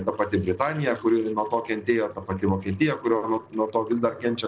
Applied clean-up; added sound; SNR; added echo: neural separator model SepFormer DNS4.